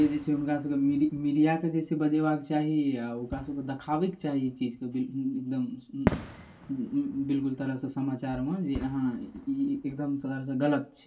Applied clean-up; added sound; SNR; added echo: none; Fireworks; 14 dB; reverberation time 0.2 s.